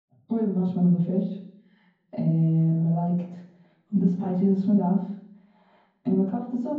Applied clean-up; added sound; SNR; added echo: none; none; none; reverberation time 0.9 s.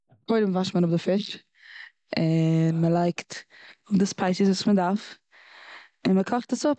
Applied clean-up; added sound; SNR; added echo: none; none; none; none.